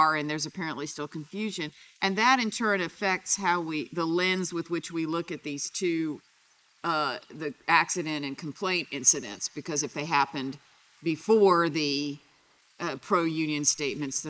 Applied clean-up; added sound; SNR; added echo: neural mask model Resemble Enhance denoiser.